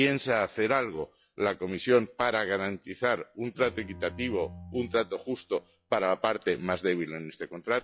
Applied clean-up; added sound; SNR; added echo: classical method log-MMSE.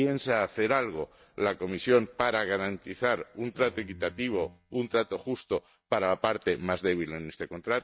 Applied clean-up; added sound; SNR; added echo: neural mask model DeepFilterNet 3.